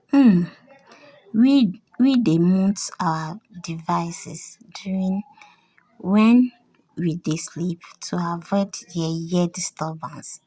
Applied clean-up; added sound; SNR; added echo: none; none; none; none.